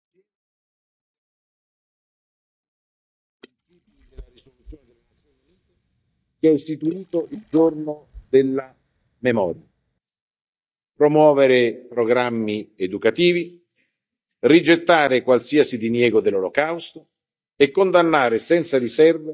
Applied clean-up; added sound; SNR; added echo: neural mask model DeepFilterNet 3.